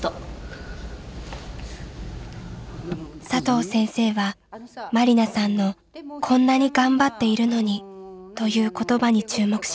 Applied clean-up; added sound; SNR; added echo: none; none; none; none.